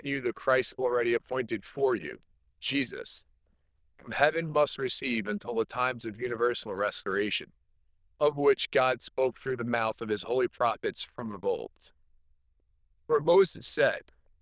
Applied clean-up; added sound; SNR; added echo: neural diffusion model UNIVERSE++.